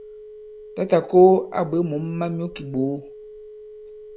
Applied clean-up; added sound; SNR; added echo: none; Telephone; 18 dB; none.